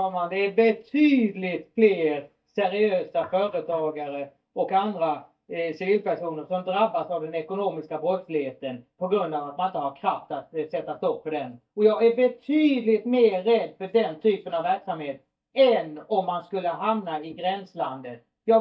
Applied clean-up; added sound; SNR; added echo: neural mask model DeepFilterNet 3.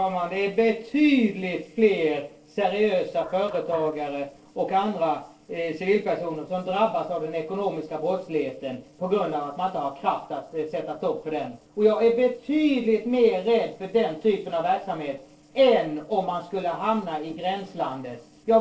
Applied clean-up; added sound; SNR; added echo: neural separator model SepFormer DNS4.